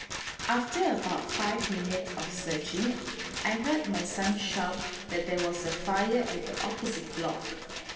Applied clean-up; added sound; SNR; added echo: none; Rattle; 7 dB; reverberation time 2.4 s.